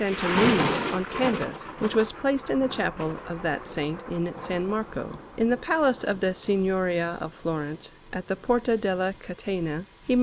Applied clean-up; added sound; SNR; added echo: none; Thunder; 8 dB; none.